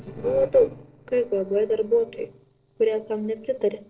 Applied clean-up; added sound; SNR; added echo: neural separator model SepFormer DNS4.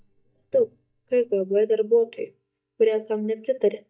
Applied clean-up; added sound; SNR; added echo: neural mask model DeepFilterNet 3.